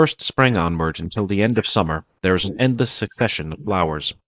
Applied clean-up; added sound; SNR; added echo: neural mask model Resemble Enhance denoiser.